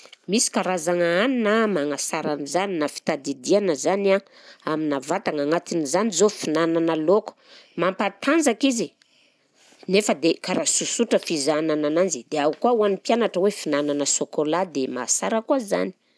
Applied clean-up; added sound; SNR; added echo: none; none; none; none.